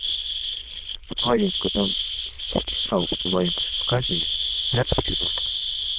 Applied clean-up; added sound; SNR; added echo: neural diffusion model UNIVERSE++.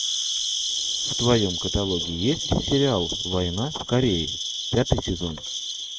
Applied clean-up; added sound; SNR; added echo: neural mask model RNNoise.